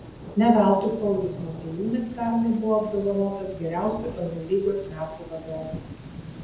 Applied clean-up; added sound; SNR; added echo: none; Thunder; 15 dB; reverberation time 0.7 s.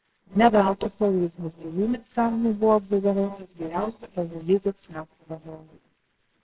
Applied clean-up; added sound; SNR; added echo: neural separator model SepFormer WHAMR!.